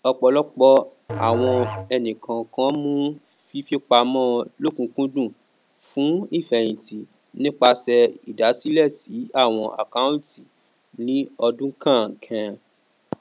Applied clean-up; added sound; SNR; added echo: none; Musical instrument; 11 dB; none.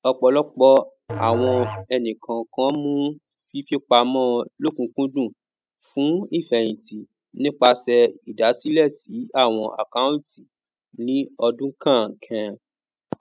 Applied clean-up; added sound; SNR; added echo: classical method spectral subtraction.